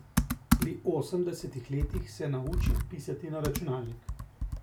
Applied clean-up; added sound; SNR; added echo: none; Computer keyboard; -2 dB; none.